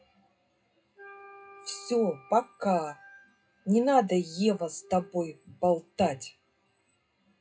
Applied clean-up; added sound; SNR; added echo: classical method WPE with log-MMSE.